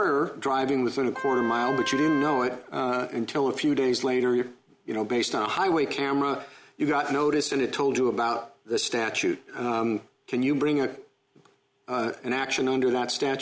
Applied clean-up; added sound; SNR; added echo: none; Wind instrument, woodwind instrument; 9 dB; none.